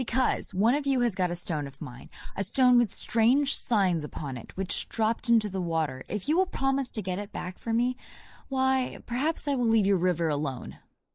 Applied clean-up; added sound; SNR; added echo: neural mask model Resemble Enhance denoiser.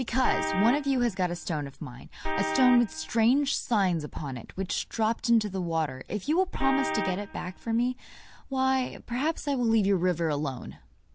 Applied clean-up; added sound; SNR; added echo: none; Vehicle horn, car horn, honking; 6 dB; none.